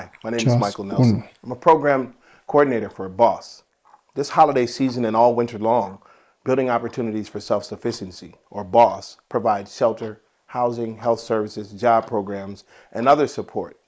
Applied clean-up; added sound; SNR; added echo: neural mask model Resemble Enhance denoiser.